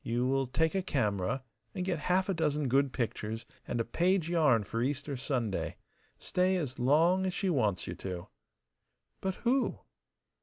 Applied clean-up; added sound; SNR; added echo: none; none; none; none.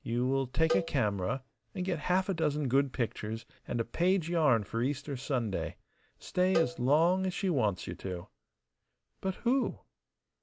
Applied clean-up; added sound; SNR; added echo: none; Cowbell; 8 dB; none.